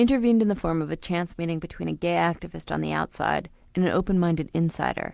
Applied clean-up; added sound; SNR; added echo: none; none; none; none.